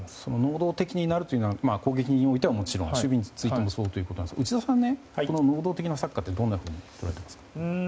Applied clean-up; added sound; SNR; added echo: none; none; none; none.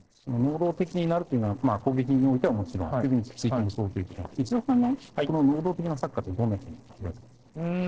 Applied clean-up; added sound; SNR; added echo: neural separator model SepFormer DNS4.